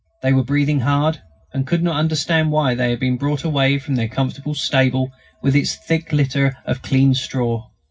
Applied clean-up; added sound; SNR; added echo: none; none; none; reverberation time 0.4 s.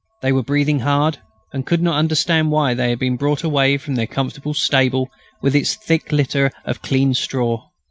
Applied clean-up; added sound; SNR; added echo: none; none; none; none.